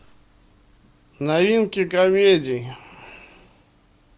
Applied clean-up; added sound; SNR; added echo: none; none; none; none.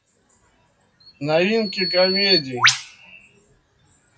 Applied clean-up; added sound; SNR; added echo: classical method WPE with log-MMSE.